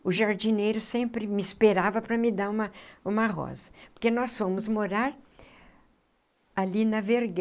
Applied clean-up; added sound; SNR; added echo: neural mask model Resemble Enhance denoiser.